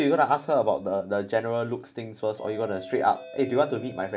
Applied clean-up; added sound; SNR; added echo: none; Doorbell; 19 dB; none.